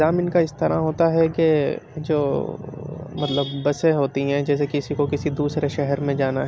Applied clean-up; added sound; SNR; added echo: none; none; none; none.